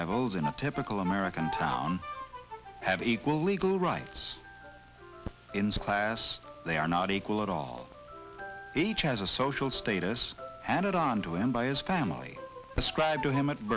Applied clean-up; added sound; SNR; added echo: none; none; none; none.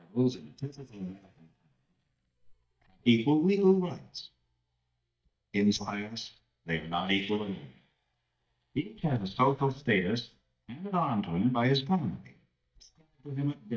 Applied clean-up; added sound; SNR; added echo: neural mask model DeepFilterNet 3.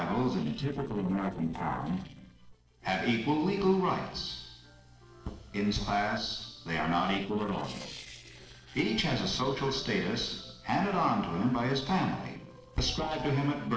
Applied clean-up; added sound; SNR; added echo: neural separator model SepFormer DNS4.